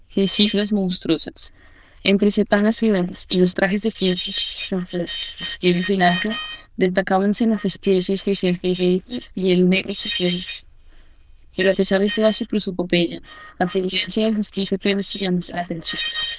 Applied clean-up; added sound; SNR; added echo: neural diffusion model UNIVERSE++.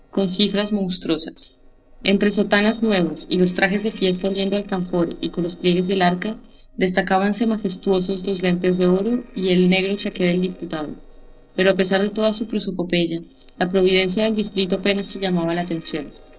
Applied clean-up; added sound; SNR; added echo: neural separator model SepFormer DNS4.